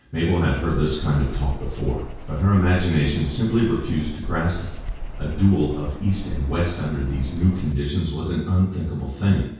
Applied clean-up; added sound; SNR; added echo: none; Bird vocalization, bird call, bird song; 10 dB; reverberation time 0.6 s.